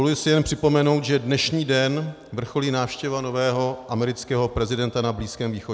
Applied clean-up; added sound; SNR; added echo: none; none; none; none.